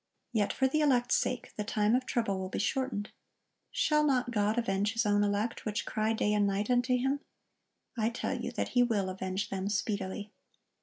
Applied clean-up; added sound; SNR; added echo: none; none; none; none.